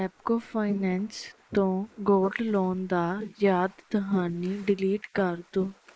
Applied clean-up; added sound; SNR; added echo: neural mask model Resemble Enhance denoiser.